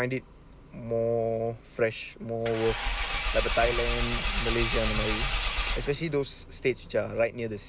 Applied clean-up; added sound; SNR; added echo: none; Engine / Car; -1 dB; none.